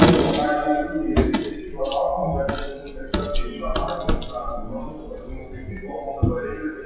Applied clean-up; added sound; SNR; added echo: classical method WPE with log-MMSE.